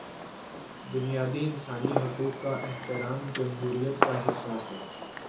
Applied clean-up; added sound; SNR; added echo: none; Fireworks; 2 dB; reverberation time 0.6 s.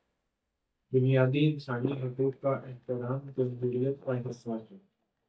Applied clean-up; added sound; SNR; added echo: neural mask model DeepFilterNet 3.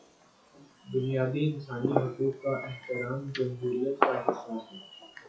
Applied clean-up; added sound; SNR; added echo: classical method WPE with log-MMSE.